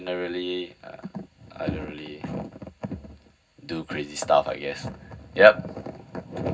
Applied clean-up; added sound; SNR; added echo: none; none; none; reverberation time 0.4 s.